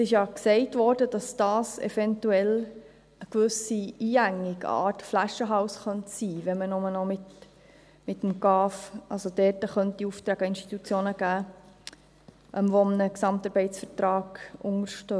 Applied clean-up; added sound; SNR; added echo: none; none; none; none.